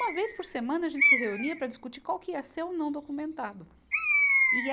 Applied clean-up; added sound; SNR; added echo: none; Bird; -4 dB; none.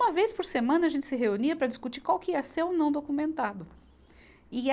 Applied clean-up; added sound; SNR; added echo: none; none; none; none.